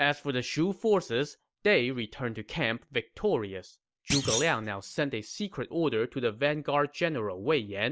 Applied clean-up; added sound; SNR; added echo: none; Thump, thud; 4 dB; none.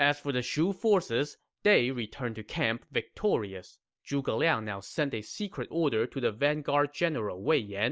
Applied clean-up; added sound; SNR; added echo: none; none; none; none.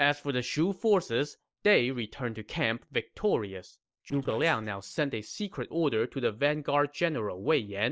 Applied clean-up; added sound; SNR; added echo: neural separator model SepFormer DNS4.